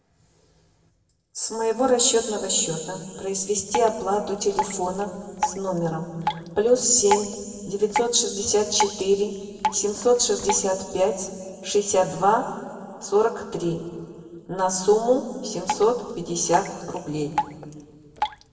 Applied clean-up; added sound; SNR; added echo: none; Drip; 10 dB; reverberation time 1.8 s.